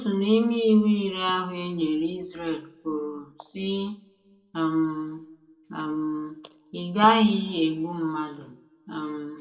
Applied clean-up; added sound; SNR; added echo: none; none; none; reverberation time 0.6 s.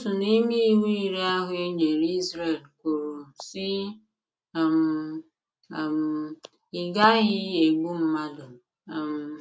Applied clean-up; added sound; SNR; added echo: none; none; none; none.